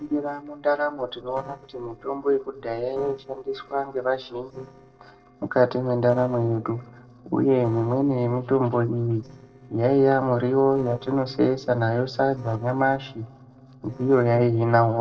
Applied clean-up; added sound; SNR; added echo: neural separator model SepFormer DNS4.